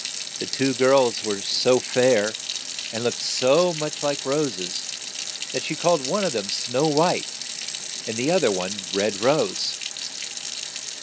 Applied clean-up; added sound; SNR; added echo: none; Sink (filling or washing) / Water tap, faucet; 7 dB; none.